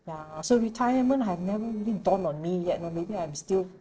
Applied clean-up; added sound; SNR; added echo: neural separator model SepFormer DNS4.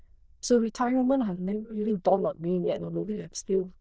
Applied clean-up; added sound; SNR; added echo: neural diffusion model UNIVERSE++.